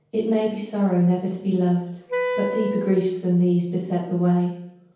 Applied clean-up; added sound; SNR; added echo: none; Wind instrument, woodwind instrument; 6 dB; reverberation time 0.9 s.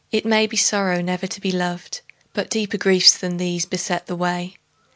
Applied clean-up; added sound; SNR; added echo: none; none; none; none.